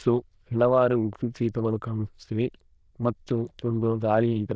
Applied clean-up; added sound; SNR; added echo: neural diffusion model UNIVERSE++.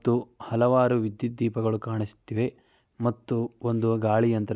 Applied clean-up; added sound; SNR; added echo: none; none; none; none.